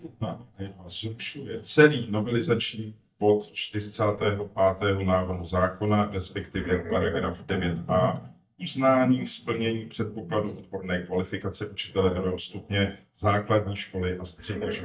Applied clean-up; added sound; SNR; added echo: neural mask model DeepFilterNet 3.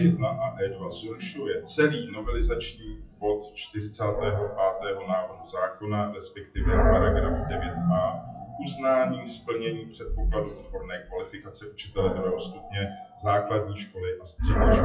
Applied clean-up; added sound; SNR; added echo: classical method WPE with log-MMSE.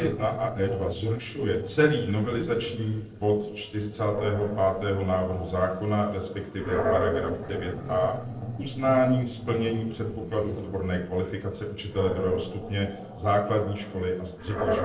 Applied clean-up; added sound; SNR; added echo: neural separator model SepFormer DNS4.